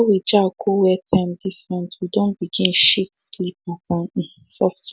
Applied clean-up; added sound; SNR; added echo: none; none; none; none.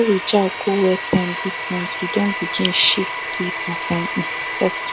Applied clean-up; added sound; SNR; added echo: none; Domestic sounds, home sounds; 5 dB; none.